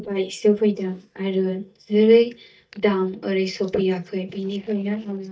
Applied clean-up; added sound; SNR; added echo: neural mask model DeepFilterNet 3.